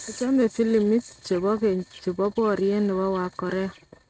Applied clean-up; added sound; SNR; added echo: neural mask model RNNoise.